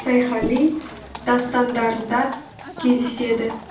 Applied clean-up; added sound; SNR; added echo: none; Livestock, farm animals, working animals; 15 dB; reverberation time 0.3 s.